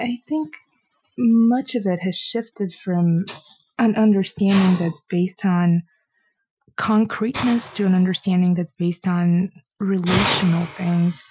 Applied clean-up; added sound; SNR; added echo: classical method Wiener filter.